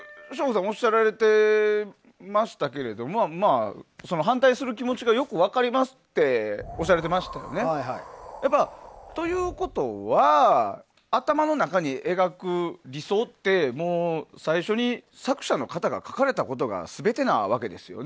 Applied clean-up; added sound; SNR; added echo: none; Wind; 17 dB; none.